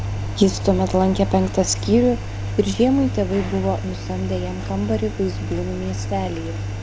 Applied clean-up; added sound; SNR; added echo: none; Engine; 5 dB; none.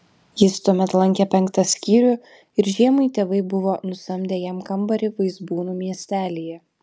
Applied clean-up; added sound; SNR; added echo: none; none; none; none.